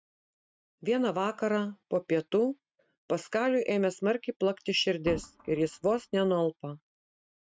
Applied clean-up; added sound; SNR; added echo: neural mask model RNNoise.